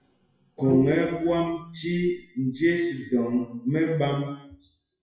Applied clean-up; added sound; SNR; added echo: classical method WPE with log-MMSE.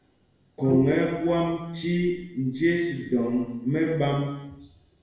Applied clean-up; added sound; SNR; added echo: none; Bowed string instrument; 11 dB; reverberation time 0.9 s.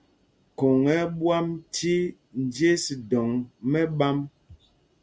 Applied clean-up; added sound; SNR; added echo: none; none; none; none.